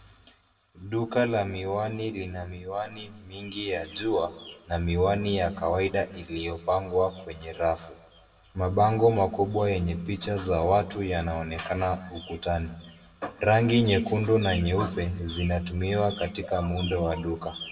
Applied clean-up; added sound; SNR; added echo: none; none; none; reverberation time 1.0 s.